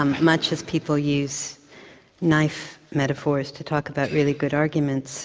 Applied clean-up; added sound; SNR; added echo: none; none; none; none.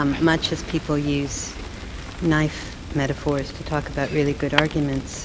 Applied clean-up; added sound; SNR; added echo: none; Fire; 8 dB; none.